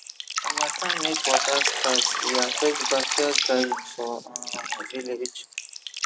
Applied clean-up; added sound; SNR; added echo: none; Drip; -2 dB; none.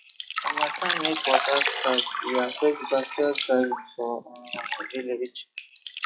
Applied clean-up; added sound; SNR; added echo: classical method log-MMSE.